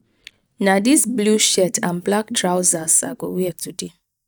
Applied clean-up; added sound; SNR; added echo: neural mask model DeepFilterNet 3.